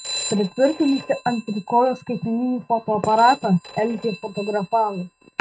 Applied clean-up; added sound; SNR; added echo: neural mask model RNNoise.